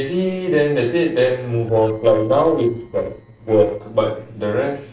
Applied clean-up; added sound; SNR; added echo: neural separator model SepFormer DNS4.